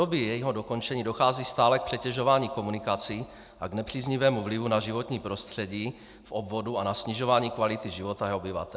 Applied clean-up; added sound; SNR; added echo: none; none; none; none.